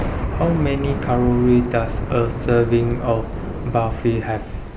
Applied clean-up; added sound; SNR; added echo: none; Thunder / Rain; 5 dB; none.